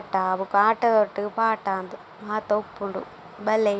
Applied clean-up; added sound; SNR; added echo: none; none; none; none.